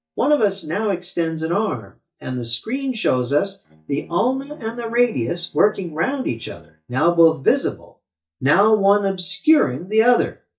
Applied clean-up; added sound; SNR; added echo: neural mask model DeepFilterNet 3.